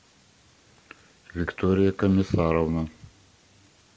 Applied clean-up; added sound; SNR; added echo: none; none; none; none.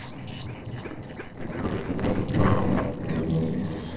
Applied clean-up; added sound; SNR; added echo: neural separator model SepFormer DNS4.